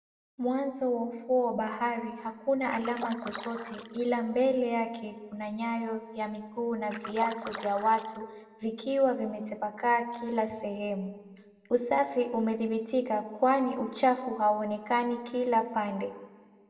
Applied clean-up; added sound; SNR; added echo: none; Splash, splatter; 12 dB; reverberation time 1.0 s.